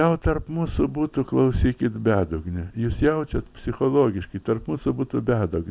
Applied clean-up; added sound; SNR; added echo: none; none; none; none.